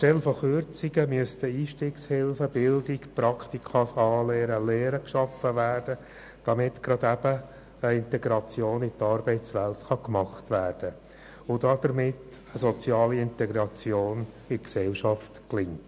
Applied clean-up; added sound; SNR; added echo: none; none; none; none.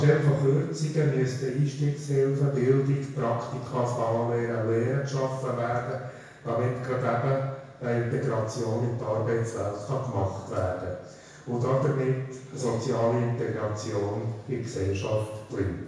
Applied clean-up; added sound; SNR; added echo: none; none; none; reverberation time 1.0 s.